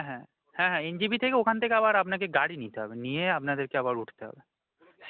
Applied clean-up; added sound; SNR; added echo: none; none; none; none.